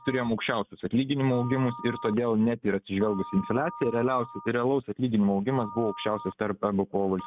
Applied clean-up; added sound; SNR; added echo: neural mask model RNNoise.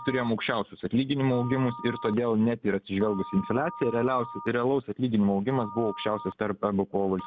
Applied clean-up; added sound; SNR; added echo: none; Telephone; 16 dB; none.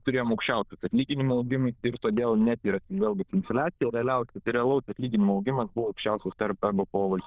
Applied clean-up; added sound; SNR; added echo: neural diffusion model UNIVERSE++.